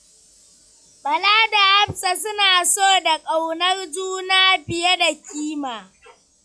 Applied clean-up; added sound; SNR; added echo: classical method log-MMSE.